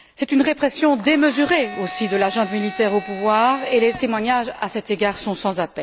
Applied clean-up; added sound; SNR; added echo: none; Domestic sounds, home sounds; 16 dB; none.